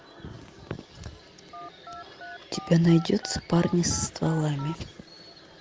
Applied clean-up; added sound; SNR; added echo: none; Telephone; 16 dB; none.